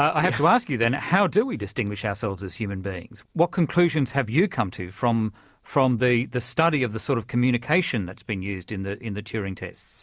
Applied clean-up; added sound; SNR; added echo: none; none; none; none.